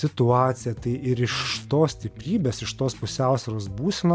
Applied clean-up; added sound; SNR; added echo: none; Electric guitar + Domestic sounds, home sounds; 19 dB; none.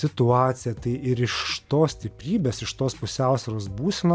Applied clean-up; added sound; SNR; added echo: none; none; none; none.